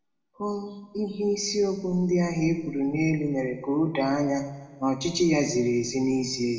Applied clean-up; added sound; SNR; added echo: none; none; none; reverberation time 1.3 s.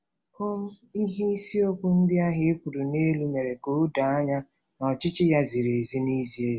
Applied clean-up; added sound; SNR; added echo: none; none; none; none.